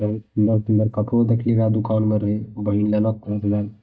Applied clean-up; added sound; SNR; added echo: neural mask model DeepFilterNet 3.